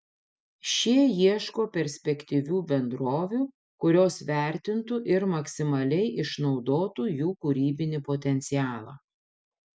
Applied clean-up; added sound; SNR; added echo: none; none; none; none.